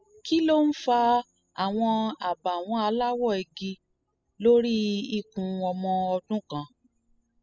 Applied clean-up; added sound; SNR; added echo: classical method spectral subtraction.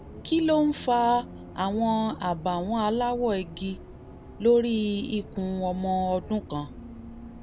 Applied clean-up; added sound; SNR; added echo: none; Bus; 15 dB; none.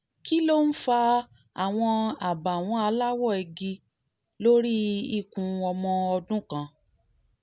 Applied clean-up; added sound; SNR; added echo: none; none; none; none.